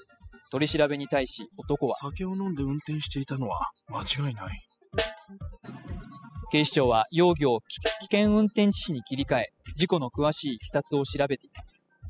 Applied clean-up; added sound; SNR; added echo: classical method spectral subtraction.